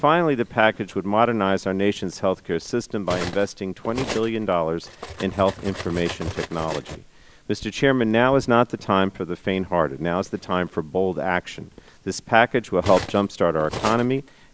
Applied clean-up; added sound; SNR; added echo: none; Cutlery, silverware; 15 dB; none.